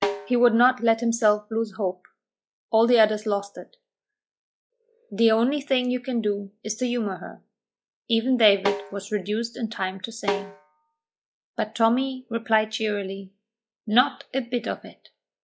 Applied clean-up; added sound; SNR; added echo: classical method log-MMSE.